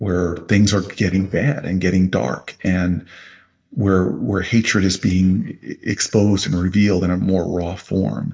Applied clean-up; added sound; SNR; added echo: neural mask model DeepFilterNet 3.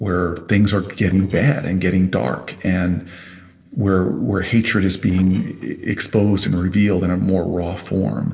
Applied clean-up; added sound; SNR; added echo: neural separator model SepFormer DNS4.